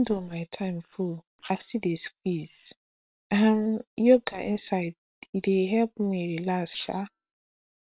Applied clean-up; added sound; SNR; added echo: neural separator model SepFormer WHAM!.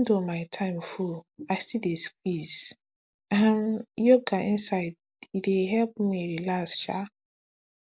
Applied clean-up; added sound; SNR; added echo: neural mask model Resemble Enhance denoiser.